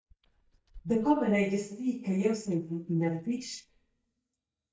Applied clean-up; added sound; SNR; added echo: neural mask model DeepFilterNet 3.